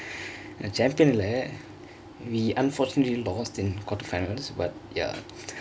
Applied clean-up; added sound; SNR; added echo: none; none; none; none.